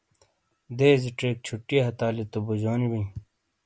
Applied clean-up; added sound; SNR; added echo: none; none; none; none.